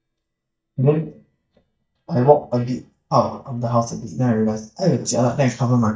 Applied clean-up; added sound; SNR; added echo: neural mask model DeepFilterNet 3.